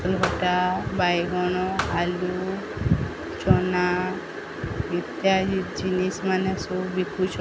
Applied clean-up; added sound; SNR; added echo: none; Thump, thud; 10 dB; none.